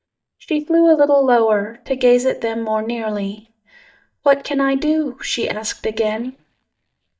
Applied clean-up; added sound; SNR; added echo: neural mask model DeepFilterNet 3.